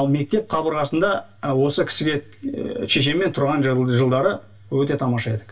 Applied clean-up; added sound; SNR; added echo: none; none; none; reverberation time 0.1 s.